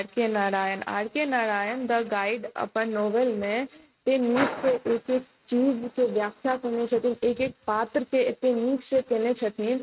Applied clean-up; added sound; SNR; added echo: neural mask model RNNoise.